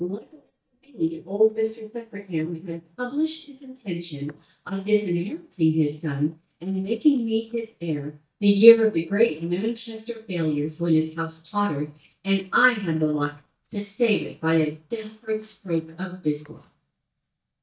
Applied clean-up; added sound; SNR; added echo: neural mask model DeepFilterNet 3.